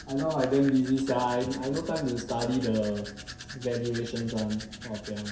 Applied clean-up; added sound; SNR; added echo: none; Domestic sounds, home sounds; 14 dB; reverberation time 0.7 s.